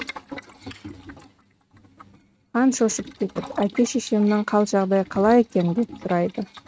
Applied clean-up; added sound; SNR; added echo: neural mask model RNNoise.